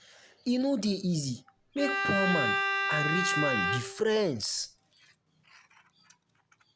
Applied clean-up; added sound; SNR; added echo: none; Bowed string instrument; -2 dB; none.